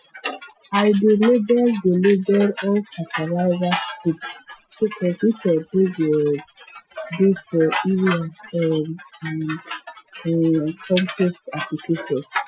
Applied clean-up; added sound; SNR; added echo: classical method Wiener filter.